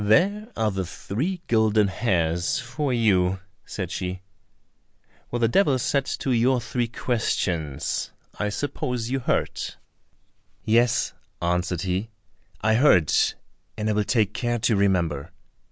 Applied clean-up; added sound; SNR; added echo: none; none; none; none.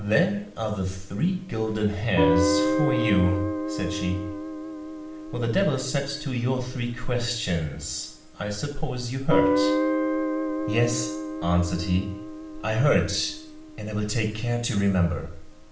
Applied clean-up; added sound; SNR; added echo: none; Guitar; 3 dB; reverberation time 0.6 s.